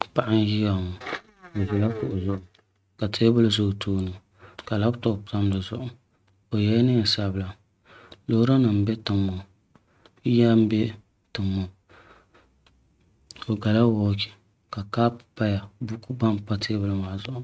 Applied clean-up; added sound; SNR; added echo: neural mask model RNNoise.